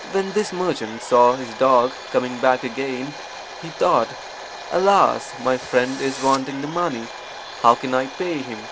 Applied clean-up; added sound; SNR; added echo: none; Drill + Domestic sounds, home sounds; 13 dB; none.